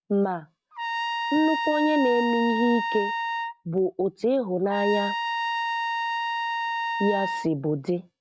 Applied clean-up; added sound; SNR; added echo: none; Trumpet; 2 dB; none.